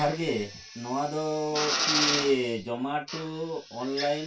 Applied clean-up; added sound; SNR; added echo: none; Drill; 4 dB; reverberation time 0.2 s.